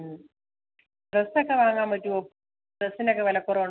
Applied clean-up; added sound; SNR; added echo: none; none; none; none.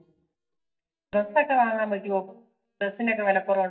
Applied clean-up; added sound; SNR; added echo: neural mask model DeepFilterNet 3.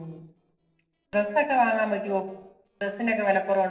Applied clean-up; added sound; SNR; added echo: neural separator model SepFormer DNS4.